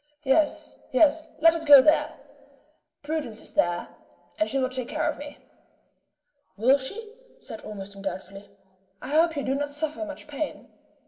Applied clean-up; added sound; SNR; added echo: none; none; none; reverberation time 1.5 s.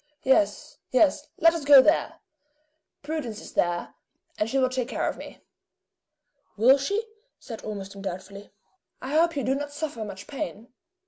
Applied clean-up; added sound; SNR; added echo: none; none; none; none.